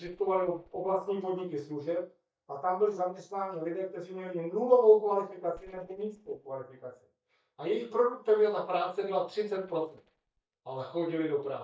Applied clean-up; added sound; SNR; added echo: neural mask model DeepFilterNet 3.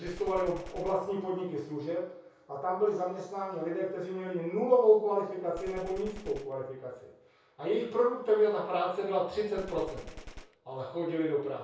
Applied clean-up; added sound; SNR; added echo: none; Gunshot, gunfire; 16 dB; reverberation time 0.6 s.